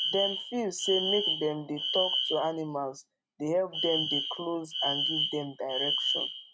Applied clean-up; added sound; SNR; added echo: neural mask model RNNoise.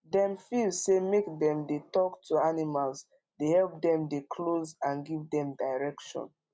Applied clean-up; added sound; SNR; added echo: none; none; none; none.